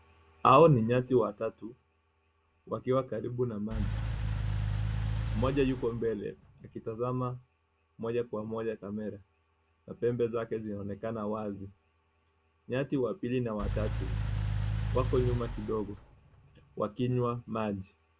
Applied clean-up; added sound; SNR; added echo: none; Engine / Car; 2 dB; none.